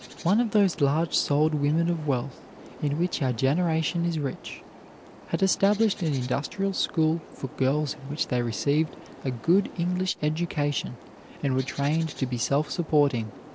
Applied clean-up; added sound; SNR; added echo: none; Bird; 19 dB; none.